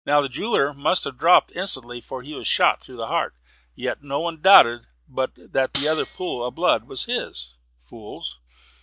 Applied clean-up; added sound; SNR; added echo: neural mask model DeepFilterNet 3.